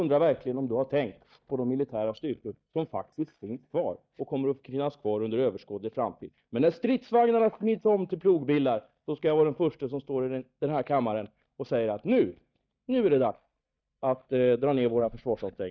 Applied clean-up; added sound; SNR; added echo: neural mask model DeepFilterNet 3.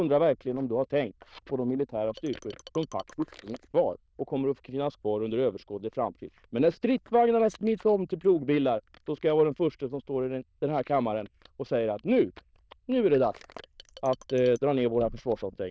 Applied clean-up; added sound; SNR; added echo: neural diffusion model UNIVERSE++.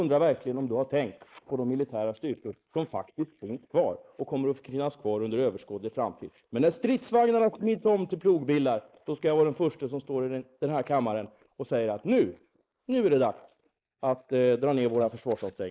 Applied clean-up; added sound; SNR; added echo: neural mask model Resemble Enhance denoiser.